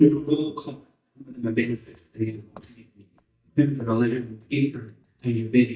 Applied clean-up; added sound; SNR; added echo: neural mask model DeepFilterNet 3.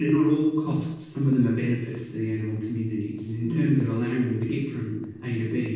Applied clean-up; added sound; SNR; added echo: neural separator model SepFormer DNS4.